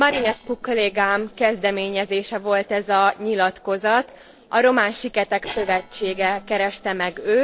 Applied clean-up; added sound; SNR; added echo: neural separator model SepFormer DNS4.